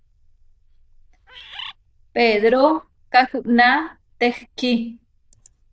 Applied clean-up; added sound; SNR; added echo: neural diffusion model UNIVERSE++.